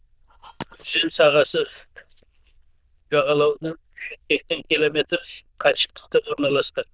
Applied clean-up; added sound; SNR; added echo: neural diffusion model UNIVERSE++.